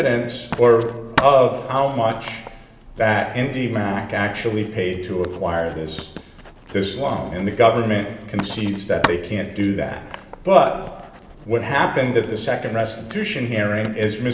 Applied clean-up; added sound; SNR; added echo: none; Writing; 13 dB; reverberation time 1.2 s.